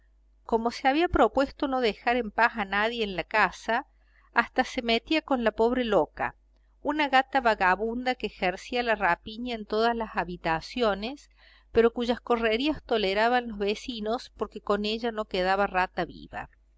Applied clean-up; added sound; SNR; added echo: none; none; none; none.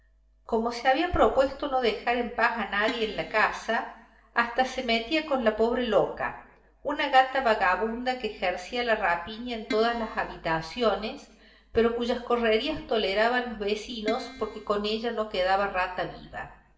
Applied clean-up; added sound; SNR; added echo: none; Keyboard (musical); 12 dB; reverberation time 0.8 s.